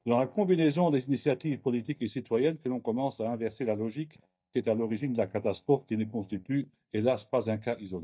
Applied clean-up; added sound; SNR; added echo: neural mask model DeepFilterNet 3.